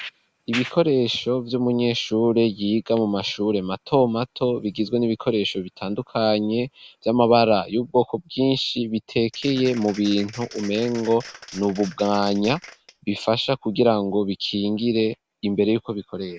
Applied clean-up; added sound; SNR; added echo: none; Applause; 19 dB; none.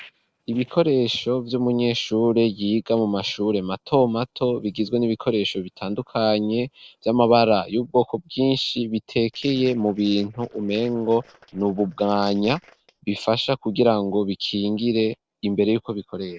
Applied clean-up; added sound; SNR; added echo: neural separator model SepFormer DNS4.